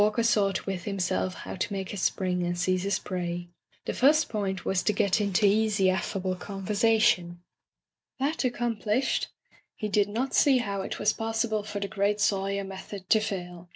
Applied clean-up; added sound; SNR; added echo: none; none; none; none.